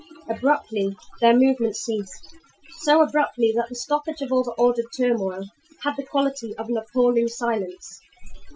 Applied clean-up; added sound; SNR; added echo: classical method Wiener filter.